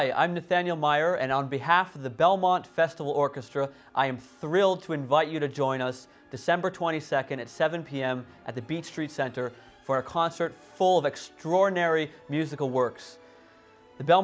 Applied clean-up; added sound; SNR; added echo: none; none; none; none.